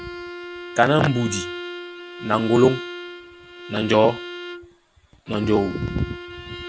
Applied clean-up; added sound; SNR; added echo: none; Bowed string instrument; 11 dB; none.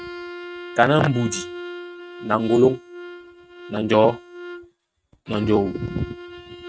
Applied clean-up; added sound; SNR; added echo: neural mask model RNNoise.